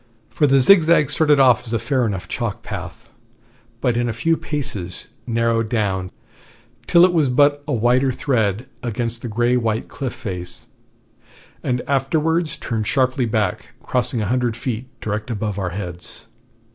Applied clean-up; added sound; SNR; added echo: none; none; none; none.